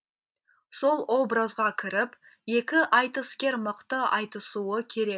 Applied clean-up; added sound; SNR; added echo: none; none; none; none.